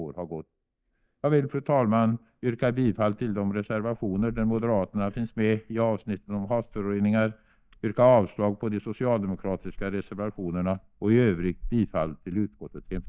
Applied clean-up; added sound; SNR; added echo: neural mask model DeepFilterNet 3.